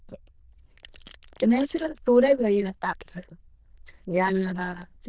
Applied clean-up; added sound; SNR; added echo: neural diffusion model UNIVERSE++.